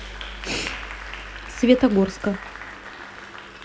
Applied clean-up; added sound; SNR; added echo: none; Applause; 13 dB; none.